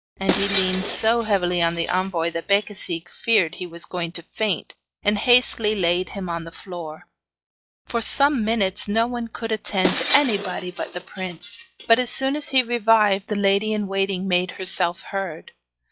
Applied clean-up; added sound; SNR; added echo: classical method log-MMSE.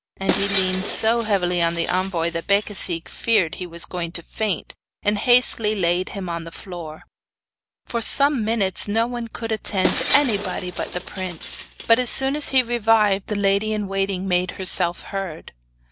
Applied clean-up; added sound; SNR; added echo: none; Shatter; 9 dB; none.